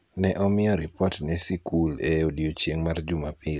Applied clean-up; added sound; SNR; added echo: none; none; none; none.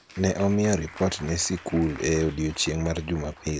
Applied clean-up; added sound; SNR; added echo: none; Applause; 19 dB; none.